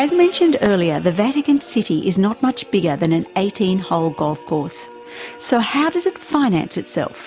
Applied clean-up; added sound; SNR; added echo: none; none; none; none.